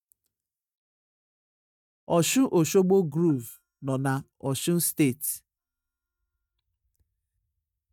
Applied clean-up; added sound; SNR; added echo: neural mask model DeepFilterNet 3.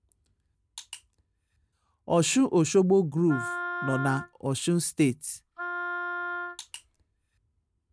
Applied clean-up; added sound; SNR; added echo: none; Wind instrument, woodwind instrument; 7 dB; none.